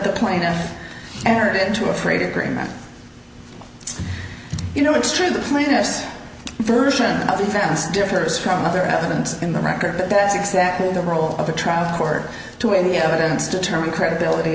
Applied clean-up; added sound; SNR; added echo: none; none; none; none.